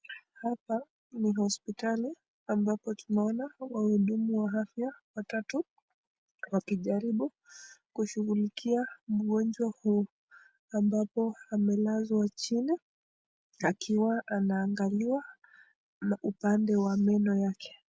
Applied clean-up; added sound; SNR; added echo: none; none; none; none.